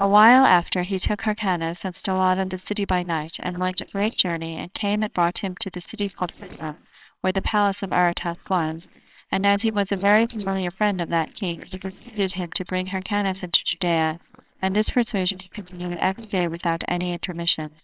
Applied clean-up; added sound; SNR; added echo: neural separator model SepFormer WHAMR!.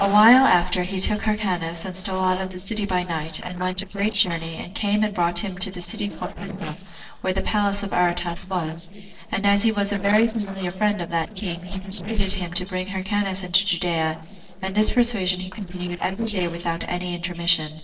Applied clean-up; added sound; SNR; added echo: neural separator model SepFormer DNS4.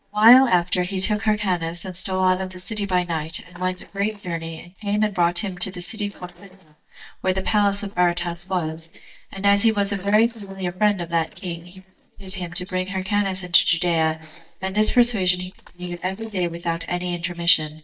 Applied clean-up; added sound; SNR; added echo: neural mask model DeepFilterNet 3.